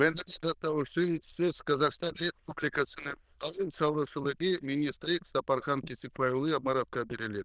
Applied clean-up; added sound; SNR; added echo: neural diffusion model UNIVERSE++.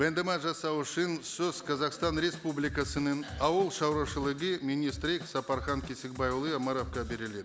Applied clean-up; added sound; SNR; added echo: none; Drum kit; 12 dB; none.